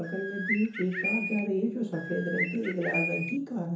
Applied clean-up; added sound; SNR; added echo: none; Bird; 3 dB; reverberation time 0.7 s.